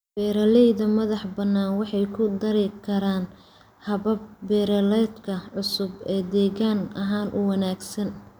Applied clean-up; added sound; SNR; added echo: none; none; none; none.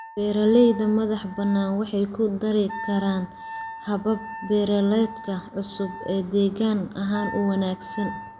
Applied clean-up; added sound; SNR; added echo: none; Wind instrument, woodwind instrument; 15 dB; none.